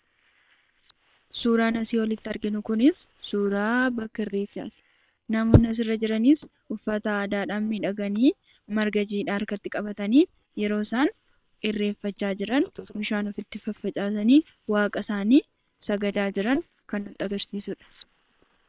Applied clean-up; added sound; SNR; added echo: neural separator model SepFormer WHAM!.